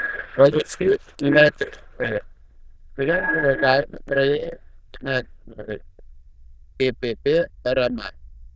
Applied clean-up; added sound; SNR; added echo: neural diffusion model UNIVERSE++.